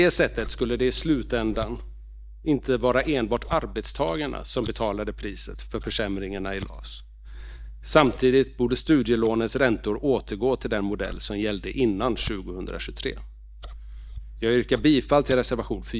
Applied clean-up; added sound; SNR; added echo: neural mask model DeepFilterNet 3.